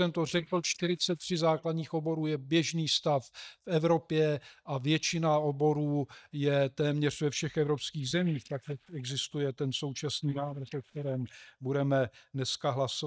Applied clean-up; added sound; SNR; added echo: neural mask model DeepFilterNet 3.